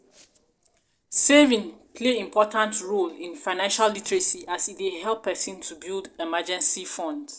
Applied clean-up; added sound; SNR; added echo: neural separator model SepFormer DNS4.